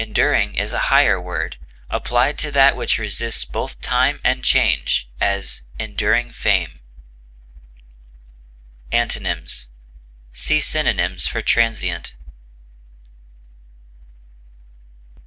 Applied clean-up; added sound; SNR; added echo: none; none; none; none.